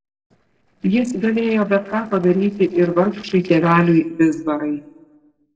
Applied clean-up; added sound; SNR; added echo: neural separator model SepFormer DNS4.